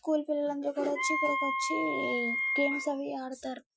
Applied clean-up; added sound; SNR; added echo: classical method Wiener filter.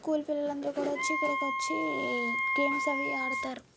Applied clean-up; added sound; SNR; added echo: none; Wind instrument, woodwind instrument; 0 dB; none.